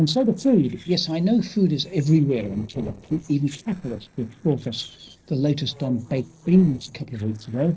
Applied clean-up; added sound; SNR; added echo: neural separator model SepFormer DNS4.